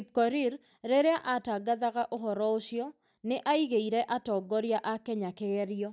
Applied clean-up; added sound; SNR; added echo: none; none; none; none.